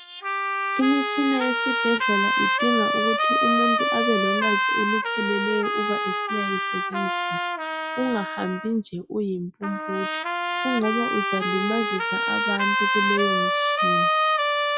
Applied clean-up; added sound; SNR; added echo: classical method log-MMSE.